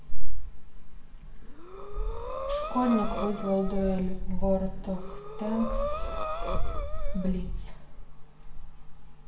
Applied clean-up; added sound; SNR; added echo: none; Breathing; 14 dB; reverberation time 0.7 s.